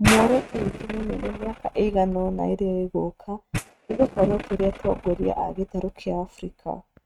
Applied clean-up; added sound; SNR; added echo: neural mask model RNNoise.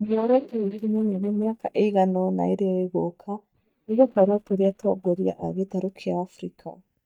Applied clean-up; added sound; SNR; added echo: neural mask model DeepFilterNet 3.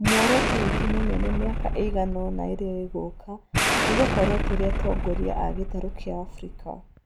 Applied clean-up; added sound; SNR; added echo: none; Explosion; -3 dB; none.